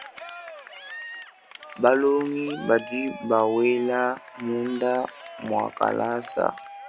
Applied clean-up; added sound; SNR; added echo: none; Cheering; 16 dB; none.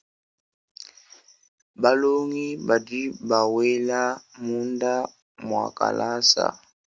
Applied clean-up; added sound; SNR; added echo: none; none; none; none.